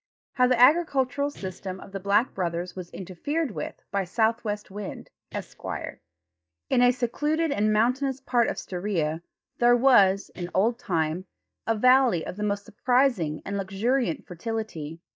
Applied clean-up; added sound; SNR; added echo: neural mask model DeepFilterNet 3.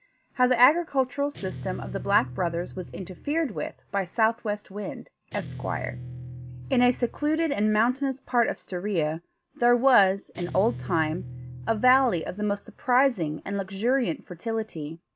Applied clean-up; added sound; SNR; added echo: none; Guitar; 14 dB; none.